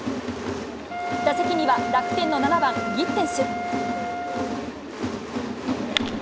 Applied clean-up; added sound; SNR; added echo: none; Wind instrument, woodwind instrument; 5 dB; none.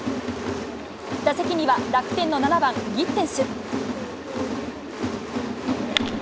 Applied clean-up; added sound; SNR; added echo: none; none; none; none.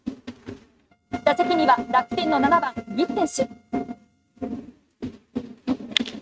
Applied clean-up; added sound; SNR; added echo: neural mask model RNNoise.